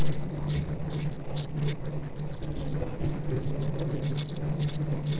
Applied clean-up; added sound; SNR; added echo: neural separator model SepFormer DNS4.